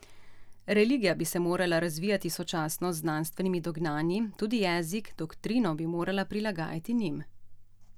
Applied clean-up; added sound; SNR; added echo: none; none; none; none.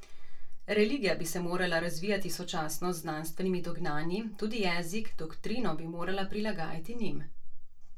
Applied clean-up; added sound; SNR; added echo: none; none; none; reverberation time 0.2 s.